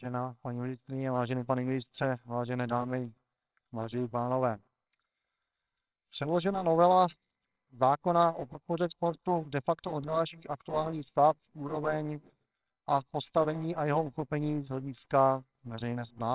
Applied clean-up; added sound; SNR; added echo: neural separator model SepFormer WHAMR!.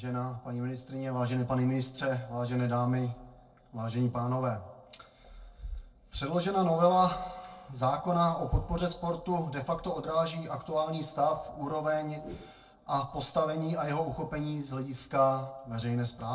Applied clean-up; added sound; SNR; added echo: neural separator model SepFormer DNS4.